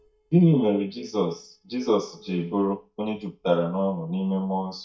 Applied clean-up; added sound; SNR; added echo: neural mask model DeepFilterNet 3.